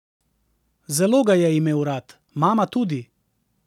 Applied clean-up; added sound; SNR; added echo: none; none; none; none.